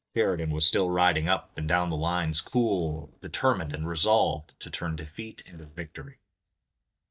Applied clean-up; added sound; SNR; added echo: neural mask model DeepFilterNet 3.